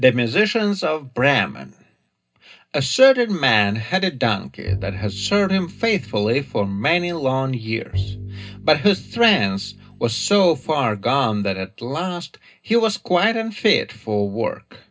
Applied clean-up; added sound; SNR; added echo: none; Bowed string instrument; 11 dB; reverberation time 0.2 s.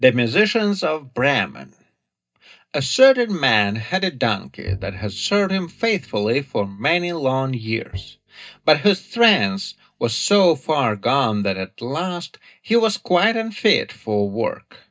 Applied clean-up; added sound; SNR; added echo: neural mask model DeepFilterNet 3.